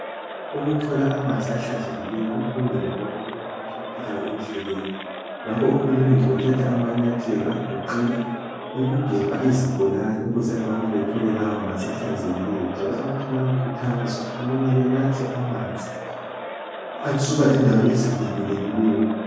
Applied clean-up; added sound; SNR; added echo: none; Crowd; 10 dB; reverberation time 1.3 s.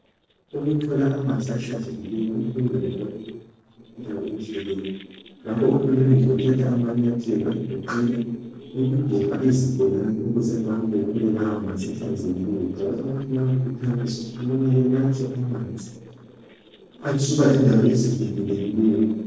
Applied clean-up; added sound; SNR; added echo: neural separator model SepFormer DNS4.